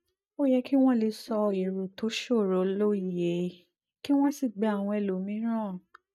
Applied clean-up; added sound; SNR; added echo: neural mask model DeepFilterNet 3.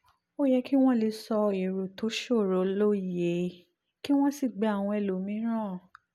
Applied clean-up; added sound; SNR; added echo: none; none; none; none.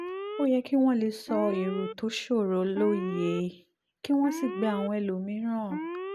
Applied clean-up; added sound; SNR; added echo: none; Alarm; 9 dB; none.